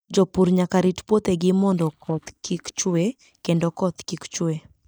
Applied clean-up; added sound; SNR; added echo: neural mask model DeepFilterNet 3.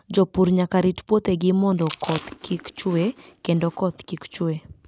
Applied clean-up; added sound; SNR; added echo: none; Chewing, mastication; 13 dB; none.